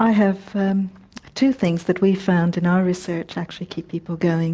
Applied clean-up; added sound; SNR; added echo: none; none; none; none.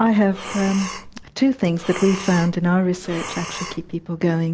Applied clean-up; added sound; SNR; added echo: none; Breathing; 13 dB; none.